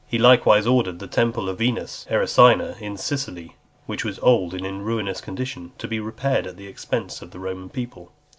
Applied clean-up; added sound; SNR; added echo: none; none; none; none.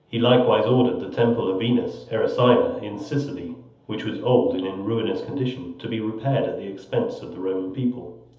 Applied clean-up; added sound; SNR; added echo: none; none; none; reverberation time 0.8 s.